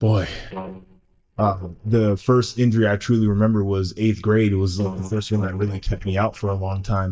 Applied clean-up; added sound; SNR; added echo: neural mask model DeepFilterNet 3.